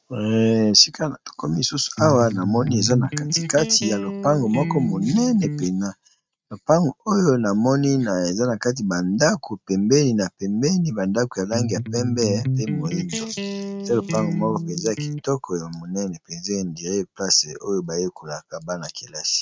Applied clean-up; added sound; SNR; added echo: neural mask model RNNoise.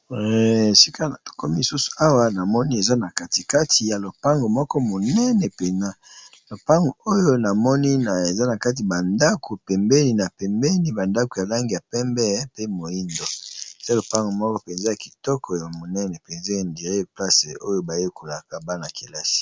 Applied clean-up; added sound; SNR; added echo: none; none; none; none.